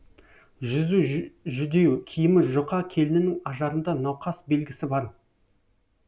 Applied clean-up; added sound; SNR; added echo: none; none; none; none.